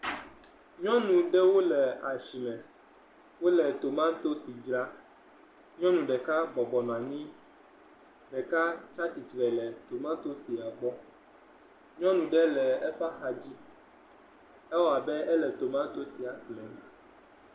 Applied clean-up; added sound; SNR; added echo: none; none; none; none.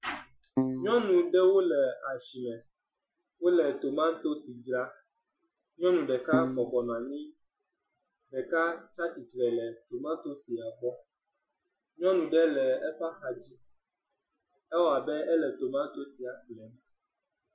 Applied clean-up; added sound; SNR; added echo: classical method Wiener filter.